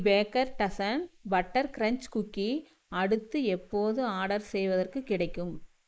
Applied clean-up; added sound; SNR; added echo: neural mask model Resemble Enhance denoiser.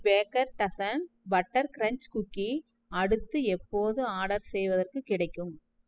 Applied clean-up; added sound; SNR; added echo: classical method spectral subtraction.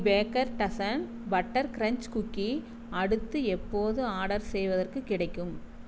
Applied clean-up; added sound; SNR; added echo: none; Bass guitar; 14 dB; none.